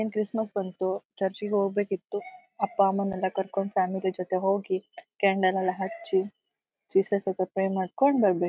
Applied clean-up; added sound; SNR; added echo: none; none; none; none.